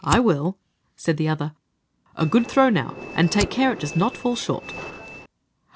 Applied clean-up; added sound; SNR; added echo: none; Train + Fire; 13 dB; none.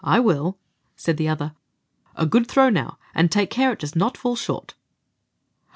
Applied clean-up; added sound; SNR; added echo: none; none; none; none.